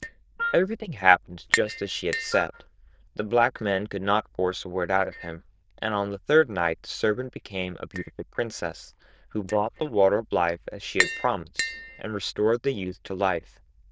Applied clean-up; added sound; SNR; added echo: neural diffusion model UNIVERSE++.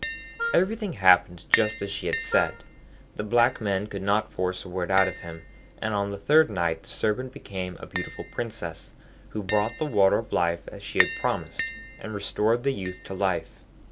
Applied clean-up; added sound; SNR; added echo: none; Wind instrument, woodwind instrument + Tap; 8 dB; none.